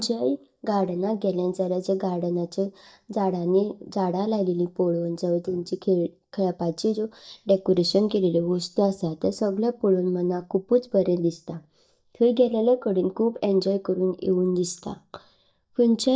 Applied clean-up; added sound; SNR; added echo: neural mask model DeepFilterNet 3.